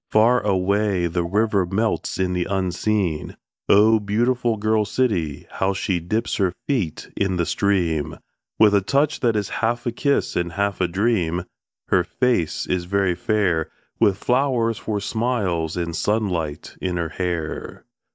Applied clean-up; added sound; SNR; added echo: neural mask model DeepFilterNet 3.